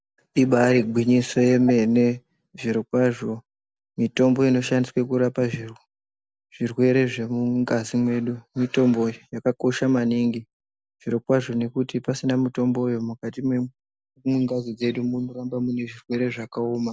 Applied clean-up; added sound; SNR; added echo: none; none; none; none.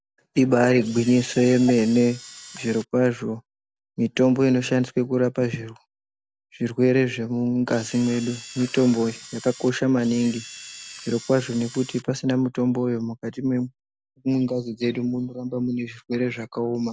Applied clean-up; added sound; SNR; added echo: none; Camera; 17 dB; none.